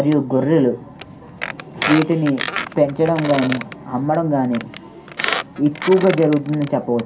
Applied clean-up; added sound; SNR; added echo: none; Squeak; 10 dB; reverberation time 0.3 s.